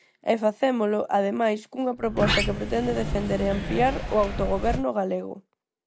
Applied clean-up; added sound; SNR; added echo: none; Sliding door; 3 dB; none.